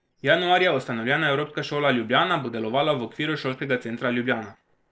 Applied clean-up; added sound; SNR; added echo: neural separator model SepFormer DNS4.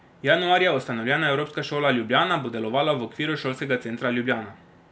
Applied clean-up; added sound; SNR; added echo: none; none; none; none.